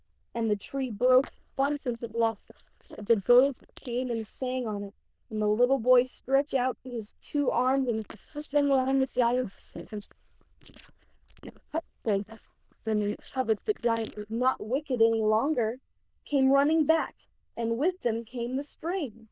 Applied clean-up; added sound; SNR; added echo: neural diffusion model UNIVERSE++.